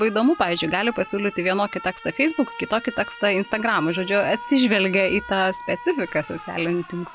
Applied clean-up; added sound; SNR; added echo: none; Alarm; 16 dB; none.